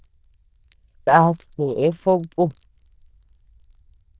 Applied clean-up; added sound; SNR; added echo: neural diffusion model UNIVERSE++.